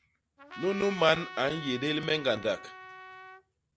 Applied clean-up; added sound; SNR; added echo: none; Trumpet; 14 dB; none.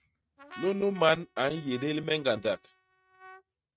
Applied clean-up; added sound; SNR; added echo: neural mask model RNNoise.